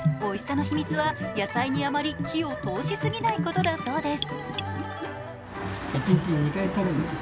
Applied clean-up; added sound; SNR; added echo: none; Bathtub (filling or washing) / Gurgling; 5 dB; none.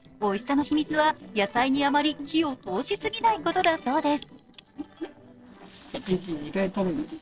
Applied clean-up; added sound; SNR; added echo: neural separator model SepFormer DNS4.